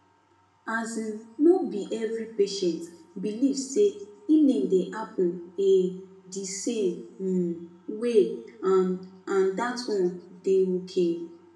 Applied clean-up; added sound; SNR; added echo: none; none; none; reverberation time 0.7 s.